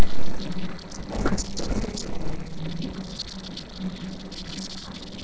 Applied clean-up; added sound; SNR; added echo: neural separator model SepFormer DNS4.